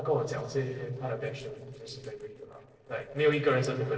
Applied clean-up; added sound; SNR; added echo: neural separator model SepFormer DNS4.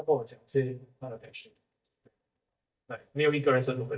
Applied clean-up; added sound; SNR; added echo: neural mask model DeepFilterNet 3.